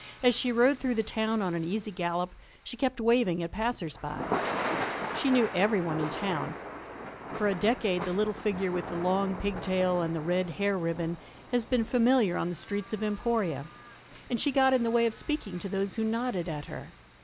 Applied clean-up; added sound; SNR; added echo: none; Thunder / Rain; 11 dB; none.